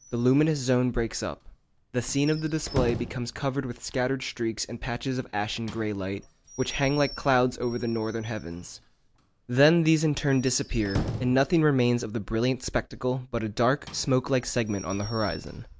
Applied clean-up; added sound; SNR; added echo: none; Squeak / Slam / Wood; 14 dB; none.